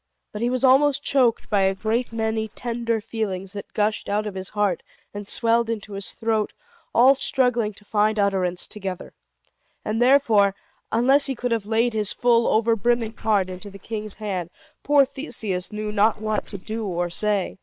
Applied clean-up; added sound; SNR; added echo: neural separator model SepFormer WHAM!.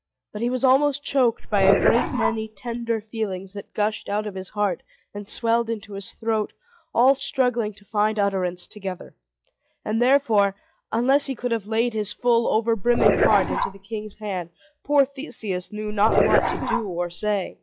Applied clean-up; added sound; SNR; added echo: classical method log-MMSE.